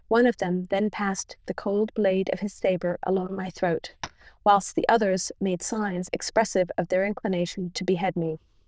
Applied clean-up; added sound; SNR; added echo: neural diffusion model UNIVERSE++.